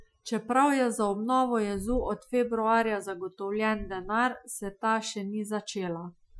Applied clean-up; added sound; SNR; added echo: classical method Wiener filter.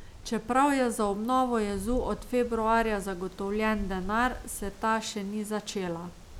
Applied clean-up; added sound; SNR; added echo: none; Wind; 13 dB; none.